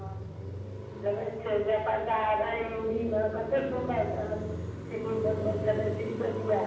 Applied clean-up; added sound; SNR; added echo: none; Car passing by; 7 dB; reverberation time 0.7 s.